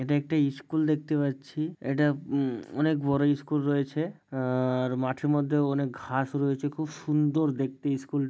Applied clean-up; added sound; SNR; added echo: none; none; none; none.